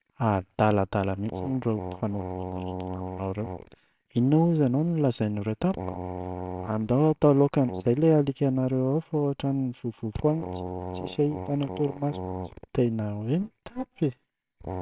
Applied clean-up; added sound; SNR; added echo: neural separator model SepFormer WHAMR!.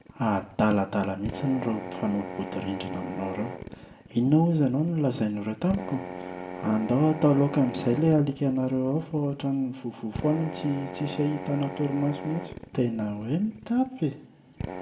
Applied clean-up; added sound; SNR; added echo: none; Drill; 12 dB; reverberation time 0.6 s.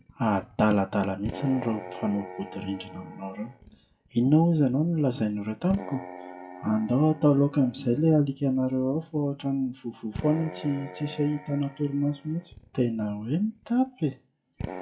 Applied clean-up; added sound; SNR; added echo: classical method WPE with log-MMSE.